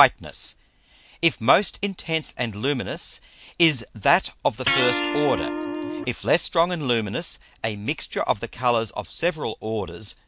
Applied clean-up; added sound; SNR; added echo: none; Electric guitar; 3 dB; none.